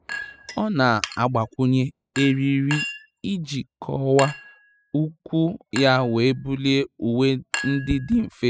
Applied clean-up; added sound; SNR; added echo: classical method spectral subtraction.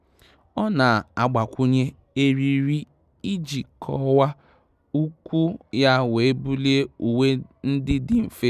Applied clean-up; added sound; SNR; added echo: none; none; none; none.